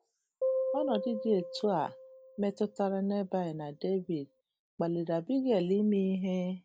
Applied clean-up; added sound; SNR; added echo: none; Piano; 6 dB; none.